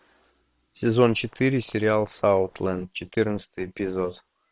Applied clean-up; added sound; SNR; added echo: neural separator model SepFormer WHAM!.